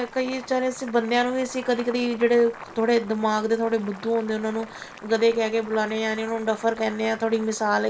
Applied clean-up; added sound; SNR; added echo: none; Boiling; 18 dB; none.